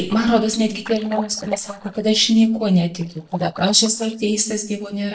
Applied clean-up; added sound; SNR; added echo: neural mask model DeepFilterNet 3.